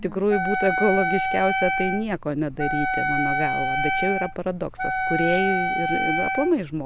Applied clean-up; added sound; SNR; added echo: none; Wind instrument, woodwind instrument; 0 dB; none.